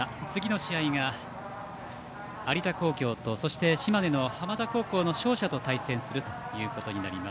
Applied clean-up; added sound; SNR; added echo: none; none; none; none.